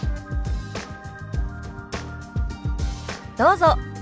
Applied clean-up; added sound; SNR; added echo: none; none; none; none.